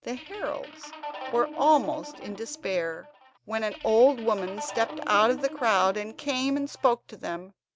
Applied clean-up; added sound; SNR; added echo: none; Guitar; 14 dB; none.